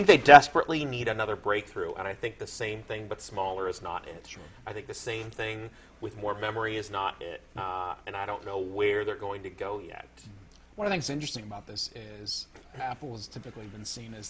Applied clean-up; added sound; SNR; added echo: none; none; none; none.